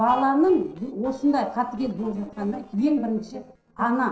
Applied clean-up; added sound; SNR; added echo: neural separator model SepFormer DNS4.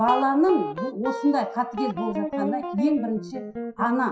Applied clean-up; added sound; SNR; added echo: classical method WPE with log-MMSE.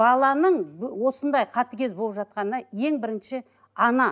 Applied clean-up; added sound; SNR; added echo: none; none; none; none.